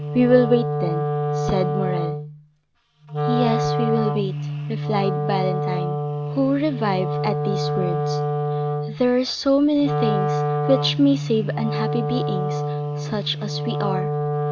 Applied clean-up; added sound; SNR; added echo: none; Wind instrument, woodwind instrument; 0 dB; none.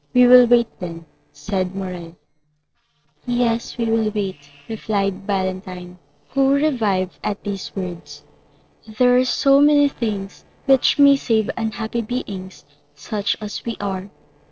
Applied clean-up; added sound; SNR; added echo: neural separator model SepFormer DNS4.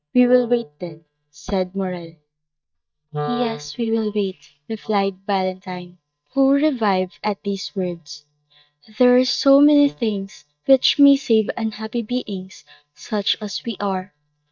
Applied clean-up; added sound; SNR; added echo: neural mask model DeepFilterNet 3.